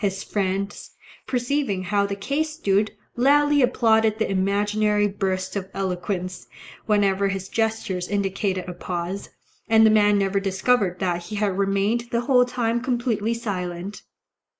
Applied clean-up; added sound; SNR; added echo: neural mask model Resemble Enhance denoiser.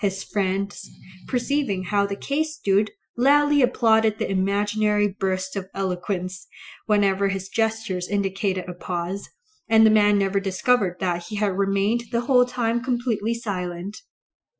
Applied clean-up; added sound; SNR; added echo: classical method Wiener filter.